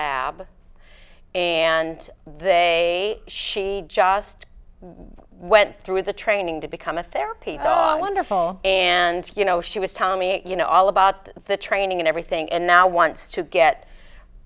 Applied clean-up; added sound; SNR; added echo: none; none; none; none.